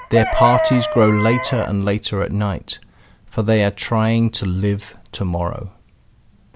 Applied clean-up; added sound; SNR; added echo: none; Chicken, rooster; 8 dB; none.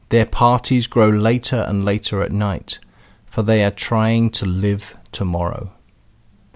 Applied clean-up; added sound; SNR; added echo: none; none; none; none.